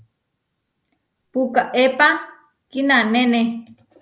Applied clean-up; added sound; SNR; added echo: none; none; none; none.